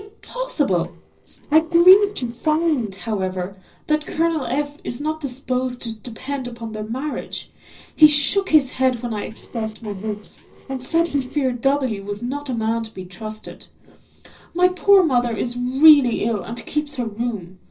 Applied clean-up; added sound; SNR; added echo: neural separator model SepFormer DNS4.